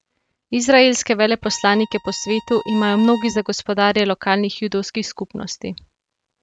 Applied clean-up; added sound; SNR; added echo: neural mask model RNNoise.